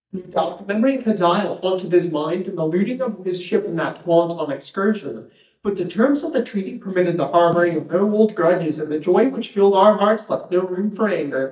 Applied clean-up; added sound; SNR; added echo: neural mask model DeepFilterNet 3.